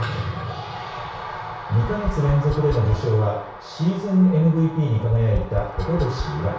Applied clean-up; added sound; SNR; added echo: none; Tap; 11 dB; reverberation time 0.6 s.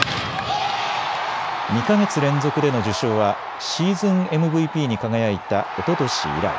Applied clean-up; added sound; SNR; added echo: none; none; none; none.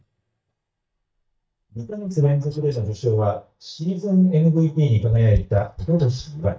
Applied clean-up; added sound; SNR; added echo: neural mask model DeepFilterNet 3.